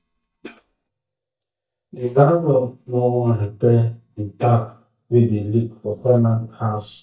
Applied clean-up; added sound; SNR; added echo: neural mask model DeepFilterNet 3.